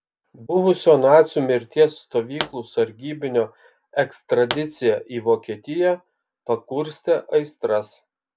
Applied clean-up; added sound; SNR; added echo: none; Explosion; 12 dB; none.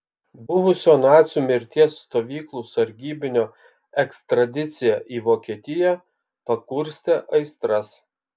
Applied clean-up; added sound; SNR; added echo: none; none; none; none.